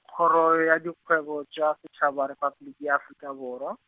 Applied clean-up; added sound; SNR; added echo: none; none; none; none.